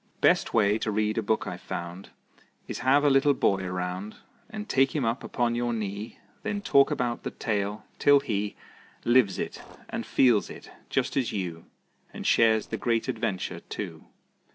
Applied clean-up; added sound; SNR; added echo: neural separator model SepFormer DNS4.